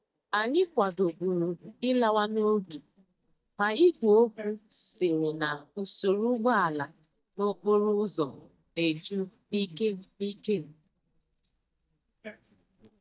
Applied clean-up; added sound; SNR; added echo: neural mask model DeepFilterNet 3.